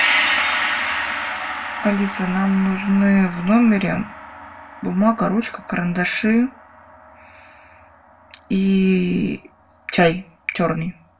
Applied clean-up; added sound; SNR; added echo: none; Gong; 7 dB; reverberation time 0.1 s.